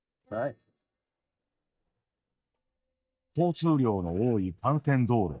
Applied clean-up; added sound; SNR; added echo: neural mask model DeepFilterNet 3.